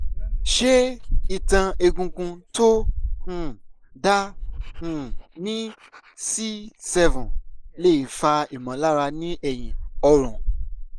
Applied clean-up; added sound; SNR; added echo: neural mask model Resemble Enhance denoiser.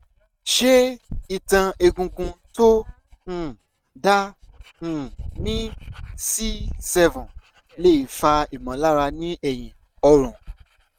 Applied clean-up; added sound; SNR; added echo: neural mask model RNNoise.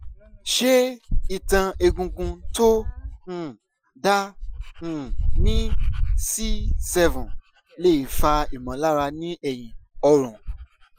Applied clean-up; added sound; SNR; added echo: classical method Wiener filter.